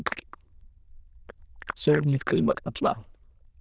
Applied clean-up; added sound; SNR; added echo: neural diffusion model UNIVERSE++.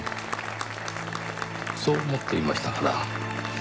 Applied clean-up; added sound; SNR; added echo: none; Applause; 5 dB; none.